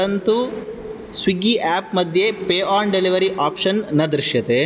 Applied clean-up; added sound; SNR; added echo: none; none; none; none.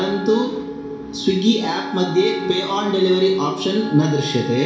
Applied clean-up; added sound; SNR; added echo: none; Wind instrument, woodwind instrument; 12 dB; reverberation time 0.7 s.